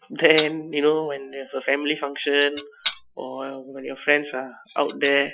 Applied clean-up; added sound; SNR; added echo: classical method Wiener filter.